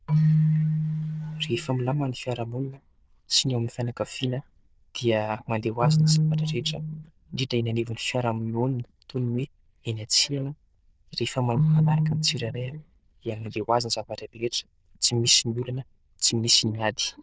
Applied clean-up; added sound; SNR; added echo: neural diffusion model UNIVERSE++.